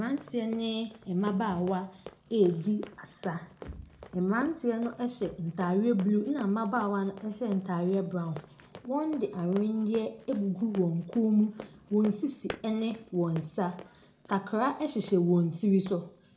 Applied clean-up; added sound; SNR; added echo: none; Run; 20 dB; reverberation time 0.4 s.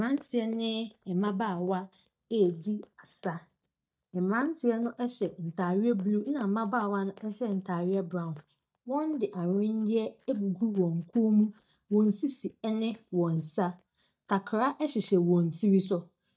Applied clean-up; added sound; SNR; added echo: neural mask model DeepFilterNet 3.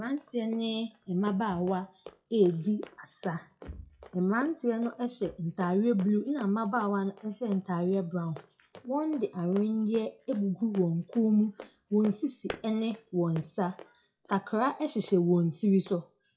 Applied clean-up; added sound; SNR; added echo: classical method WPE with log-MMSE.